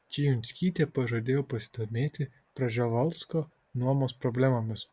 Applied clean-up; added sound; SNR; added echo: none; none; none; none.